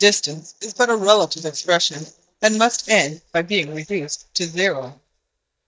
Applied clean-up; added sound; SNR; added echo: neural mask model DeepFilterNet 3.